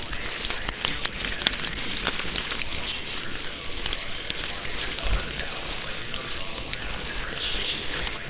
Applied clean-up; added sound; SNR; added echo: neural separator model SepFormer WHAMR!.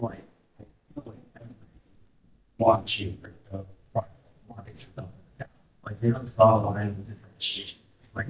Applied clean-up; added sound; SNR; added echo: neural mask model DeepFilterNet 3.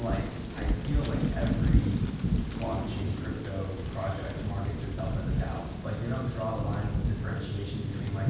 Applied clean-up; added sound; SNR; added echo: none; Thunder / Rain; -4 dB; reverberation time 1.2 s.